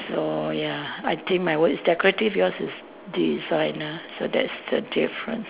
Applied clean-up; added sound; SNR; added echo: none; none; none; none.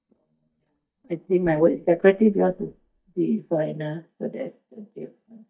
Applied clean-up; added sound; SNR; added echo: neural mask model DeepFilterNet 3.